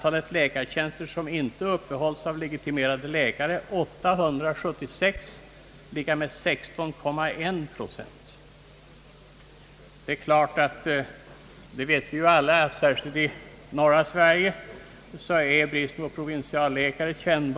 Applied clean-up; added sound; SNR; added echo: none; none; none; none.